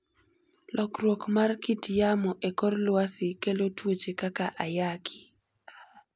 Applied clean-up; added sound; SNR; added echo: none; none; none; none.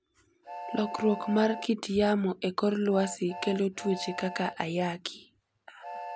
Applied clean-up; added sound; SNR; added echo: none; Train; 13 dB; none.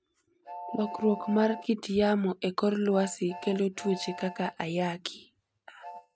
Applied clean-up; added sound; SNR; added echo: neural mask model RNNoise.